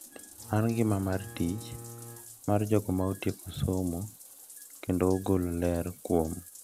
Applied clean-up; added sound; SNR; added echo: none; Bathtub (filling or washing) + Bowed string instrument; 17 dB; none.